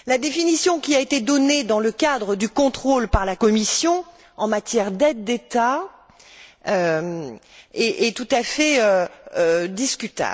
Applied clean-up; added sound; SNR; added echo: none; none; none; none.